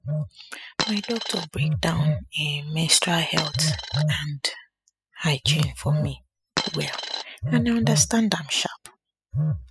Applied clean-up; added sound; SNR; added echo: classical method spectral subtraction.